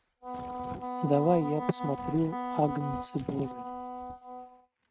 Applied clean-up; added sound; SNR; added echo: neural mask model RNNoise.